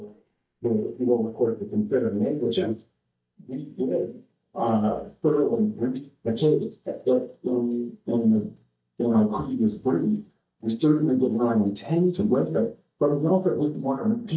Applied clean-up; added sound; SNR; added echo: neural mask model DeepFilterNet 3.